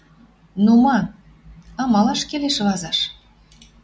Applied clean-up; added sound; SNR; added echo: none; none; none; none.